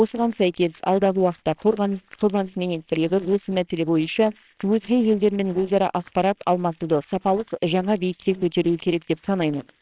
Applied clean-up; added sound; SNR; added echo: neural separator model SepFormer WHAMR!.